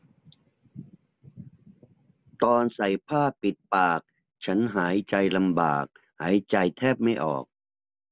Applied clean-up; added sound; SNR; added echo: none; none; none; none.